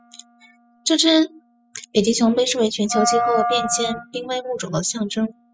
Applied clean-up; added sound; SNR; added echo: classical method spectral subtraction.